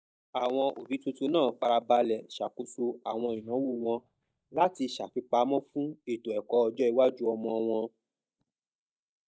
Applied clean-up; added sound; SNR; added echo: neural mask model DeepFilterNet 3.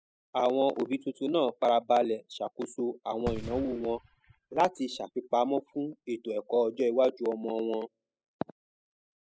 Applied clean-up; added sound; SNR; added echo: classical method spectral subtraction.